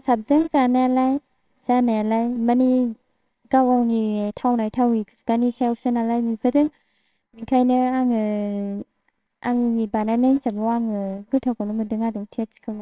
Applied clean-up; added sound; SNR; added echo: neural separator model SepFormer WHAMR!.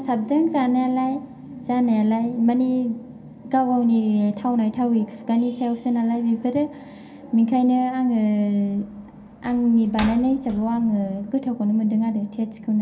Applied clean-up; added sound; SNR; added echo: none; Slam; 17 dB; reverberation time 0.3 s.